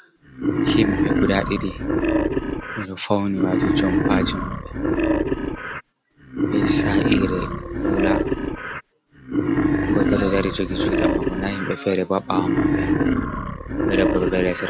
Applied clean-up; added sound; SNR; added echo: none; Wild animals; -4 dB; none.